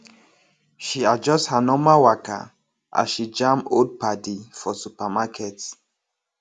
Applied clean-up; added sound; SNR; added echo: none; none; none; none.